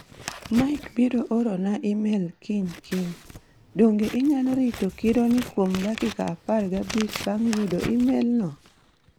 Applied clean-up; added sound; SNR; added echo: none; Scissors; 15 dB; none.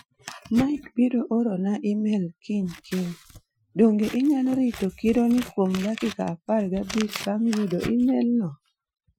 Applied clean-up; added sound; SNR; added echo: classical method Wiener filter.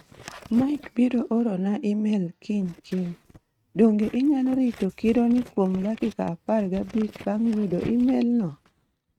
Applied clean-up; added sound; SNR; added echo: neural mask model RNNoise.